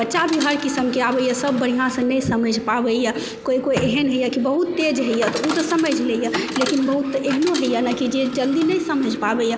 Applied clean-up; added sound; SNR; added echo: none; Coin (dropping) / Chatter; 13 dB; none.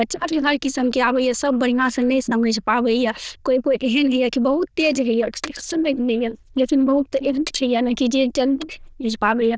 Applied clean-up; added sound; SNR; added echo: neural diffusion model UNIVERSE++.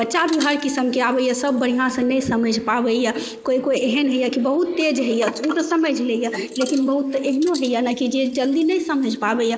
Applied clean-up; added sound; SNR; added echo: neural mask model Resemble Enhance denoiser.